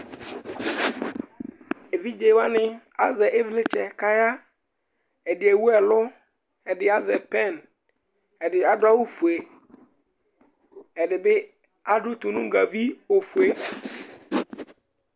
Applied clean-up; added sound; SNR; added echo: none; none; none; none.